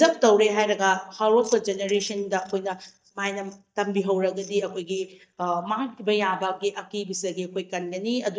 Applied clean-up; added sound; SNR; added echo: neural mask model DeepFilterNet 3.